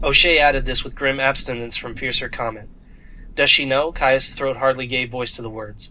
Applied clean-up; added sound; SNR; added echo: none; Thunder; 12 dB; reverberation time 0.2 s.